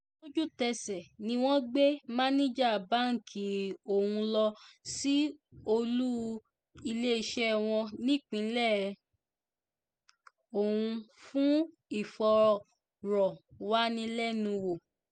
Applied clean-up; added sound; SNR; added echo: none; none; none; none.